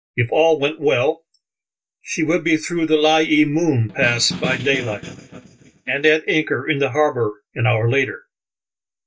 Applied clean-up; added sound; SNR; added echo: neural mask model DeepFilterNet 3.